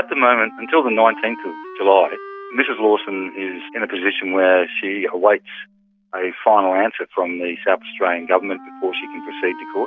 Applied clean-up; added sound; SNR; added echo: none; Wind instrument, woodwind instrument; 18 dB; none.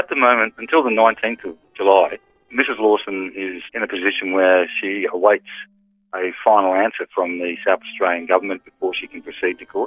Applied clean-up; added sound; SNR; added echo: neural separator model SepFormer DNS4.